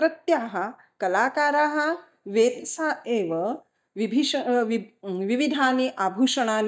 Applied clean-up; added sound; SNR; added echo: neural mask model DeepFilterNet 3.